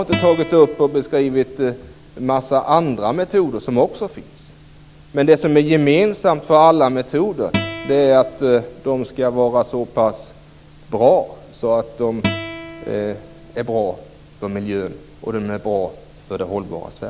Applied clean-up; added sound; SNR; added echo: none; Acoustic guitar; 13 dB; none.